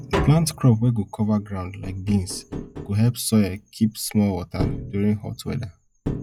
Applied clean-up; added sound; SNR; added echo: classical method log-MMSE.